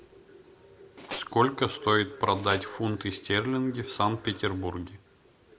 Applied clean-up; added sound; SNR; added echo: none; Tools; 11 dB; none.